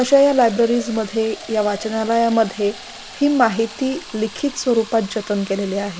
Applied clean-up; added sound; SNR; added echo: none; Fill (with liquid); 17 dB; none.